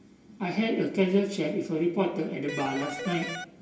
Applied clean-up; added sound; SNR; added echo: none; Electric guitar; 7 dB; reverberation time 0.9 s.